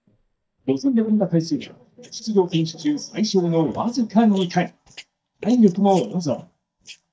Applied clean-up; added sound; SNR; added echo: neural mask model DeepFilterNet 3.